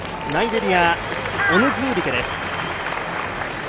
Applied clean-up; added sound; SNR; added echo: none; Crow; 5 dB; none.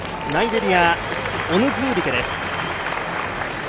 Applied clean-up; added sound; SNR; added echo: none; none; none; none.